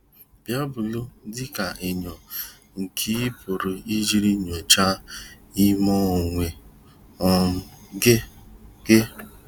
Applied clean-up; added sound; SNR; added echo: none; none; none; none.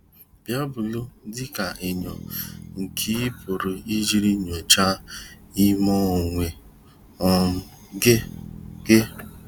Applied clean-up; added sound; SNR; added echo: none; Bass guitar; 20 dB; none.